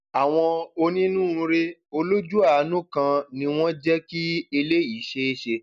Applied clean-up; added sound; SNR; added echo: none; none; none; none.